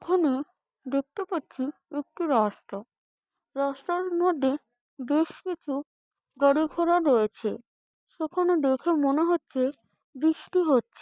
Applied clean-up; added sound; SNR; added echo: neural mask model DeepFilterNet 3.